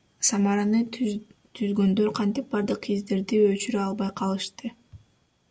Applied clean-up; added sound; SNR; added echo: none; none; none; none.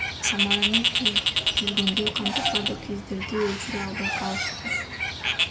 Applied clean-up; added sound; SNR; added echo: none; Bird; -5 dB; none.